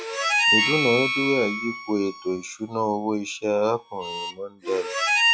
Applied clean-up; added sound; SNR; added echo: classical method log-MMSE.